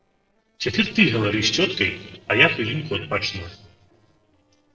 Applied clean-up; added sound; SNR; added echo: neural separator model SepFormer DNS4.